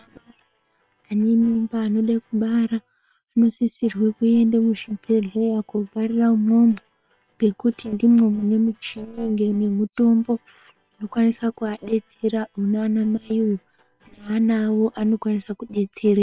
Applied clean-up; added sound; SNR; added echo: neural separator model SepFormer WHAM!.